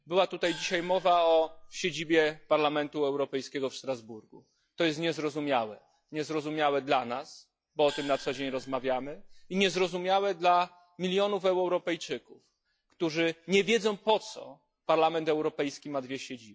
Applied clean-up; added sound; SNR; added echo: classical method log-MMSE.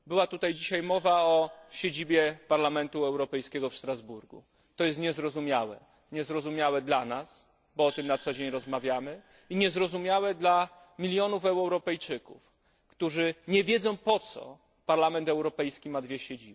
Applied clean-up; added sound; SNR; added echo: neural separator model SepFormer DNS4.